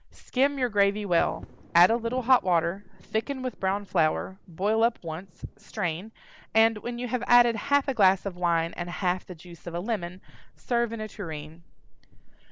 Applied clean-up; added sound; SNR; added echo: none; Thunder / Wind / Bird vocalization, bird call, bird song; 18 dB; none.